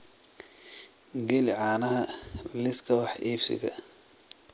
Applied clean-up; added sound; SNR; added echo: none; none; none; none.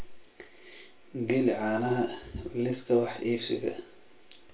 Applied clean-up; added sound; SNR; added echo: none; none; none; reverberation time 0.3 s.